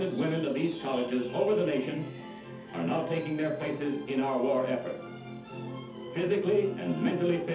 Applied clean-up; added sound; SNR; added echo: none; Wind chime; 9 dB; reverberation time 0.5 s.